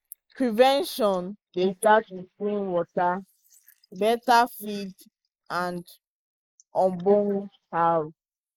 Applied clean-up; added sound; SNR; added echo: neural mask model Resemble Enhance denoiser.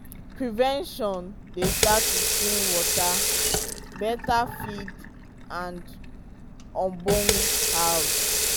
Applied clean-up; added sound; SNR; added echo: none; Sink (filling or washing) / Water tap, faucet; -3 dB; none.